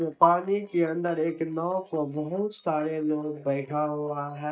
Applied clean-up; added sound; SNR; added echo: neural mask model DeepFilterNet 3.